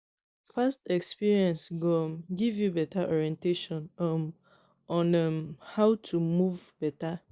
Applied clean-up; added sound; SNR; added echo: neural mask model Resemble Enhance denoiser.